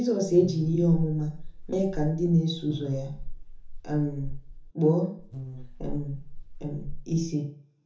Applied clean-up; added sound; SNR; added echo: none; Buzz; 8 dB; reverberation time 0.6 s.